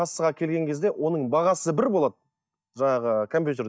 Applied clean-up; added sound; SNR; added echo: neural mask model DeepFilterNet 3.